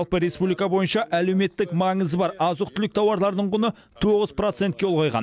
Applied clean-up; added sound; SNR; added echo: none; none; none; none.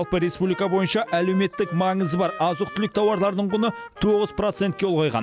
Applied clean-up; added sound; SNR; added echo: none; Trumpet; 16 dB; none.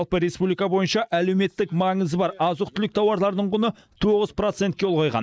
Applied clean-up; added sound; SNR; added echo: neural mask model Resemble Enhance denoiser.